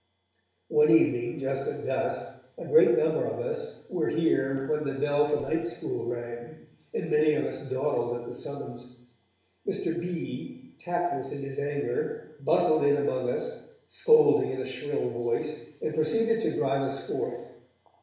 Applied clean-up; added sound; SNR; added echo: none; none; none; reverberation time 0.8 s.